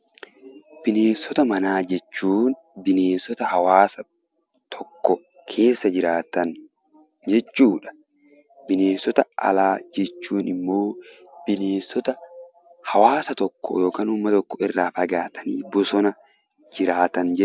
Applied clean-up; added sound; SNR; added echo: none; none; none; none.